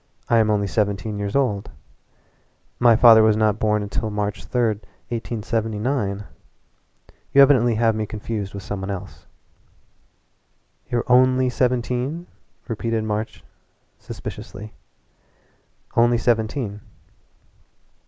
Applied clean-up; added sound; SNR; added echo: none; none; none; none.